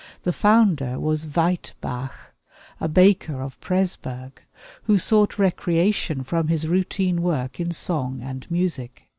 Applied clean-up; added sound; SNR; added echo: none; none; none; none.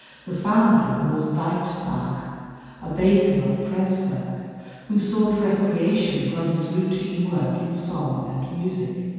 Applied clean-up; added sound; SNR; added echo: none; none; none; reverberation time 2.1 s.